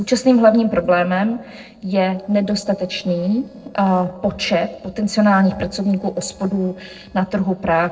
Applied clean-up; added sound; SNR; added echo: neural separator model SepFormer DNS4.